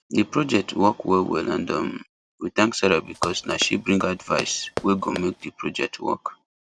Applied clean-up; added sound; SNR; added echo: none; Run; 11 dB; none.